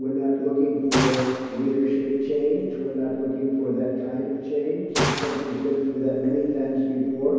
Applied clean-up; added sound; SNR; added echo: none; Gunshot, gunfire; 7 dB; reverberation time 2.2 s.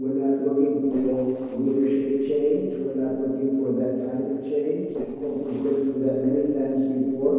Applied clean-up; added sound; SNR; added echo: neural separator model SepFormer DNS4.